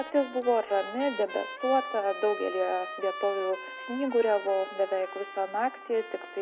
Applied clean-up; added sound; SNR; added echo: none; Trumpet; 11 dB; none.